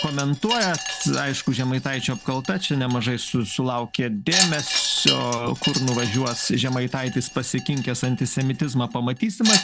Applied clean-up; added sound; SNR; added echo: none; Wind chime; 6 dB; none.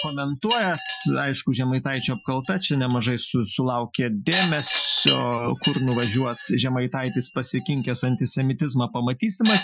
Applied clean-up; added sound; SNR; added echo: classical method Wiener filter.